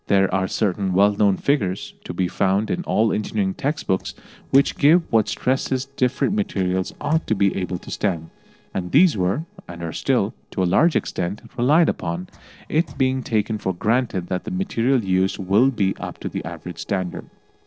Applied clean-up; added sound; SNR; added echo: neural separator model SepFormer DNS4.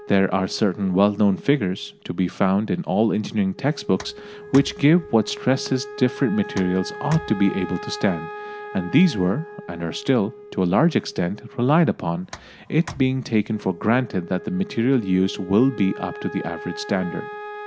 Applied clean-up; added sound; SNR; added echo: none; Wind instrument, woodwind instrument + Tick; 15 dB; none.